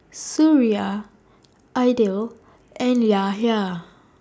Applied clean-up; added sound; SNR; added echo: none; none; none; none.